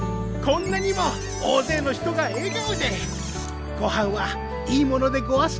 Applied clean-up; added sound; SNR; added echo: none; Door; 14 dB; none.